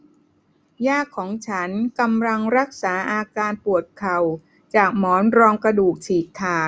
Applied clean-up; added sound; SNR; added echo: none; none; none; none.